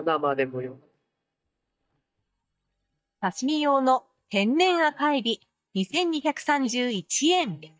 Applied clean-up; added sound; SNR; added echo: neural mask model DeepFilterNet 3.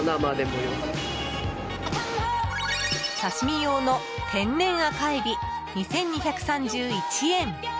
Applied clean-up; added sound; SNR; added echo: none; Trumpet + Wind instrument, woodwind instrument; 15 dB; none.